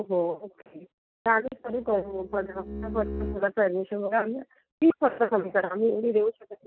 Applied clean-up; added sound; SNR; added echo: neural mask model RNNoise.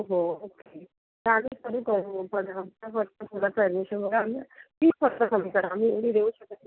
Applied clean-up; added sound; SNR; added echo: none; none; none; none.